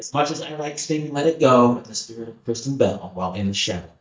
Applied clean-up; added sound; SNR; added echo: neural mask model DeepFilterNet 3.